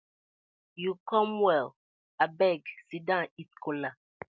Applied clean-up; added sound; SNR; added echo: none; none; none; none.